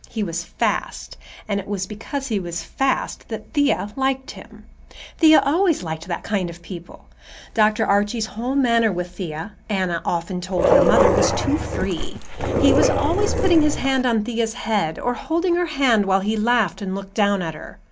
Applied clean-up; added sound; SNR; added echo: none; Dog; -2 dB; none.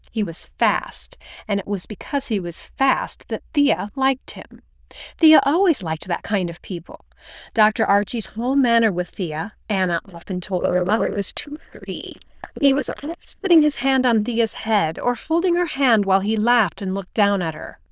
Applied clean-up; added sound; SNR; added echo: neural diffusion model UNIVERSE++.